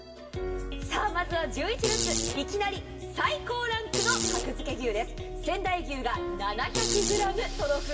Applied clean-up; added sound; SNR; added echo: none; Fart; 4 dB; reverberation time 1.7 s.